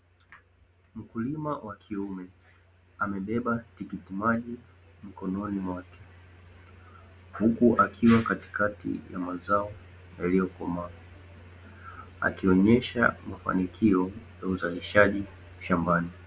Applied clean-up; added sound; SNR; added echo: none; none; none; none.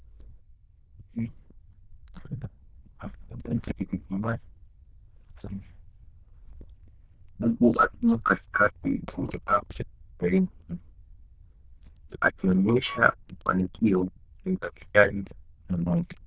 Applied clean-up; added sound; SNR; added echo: neural diffusion model UNIVERSE++.